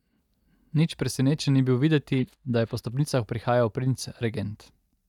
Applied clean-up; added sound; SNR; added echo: neural mask model DeepFilterNet 3.